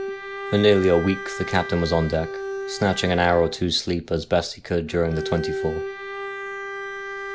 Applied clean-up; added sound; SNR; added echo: none; Bowed string instrument; 9 dB; none.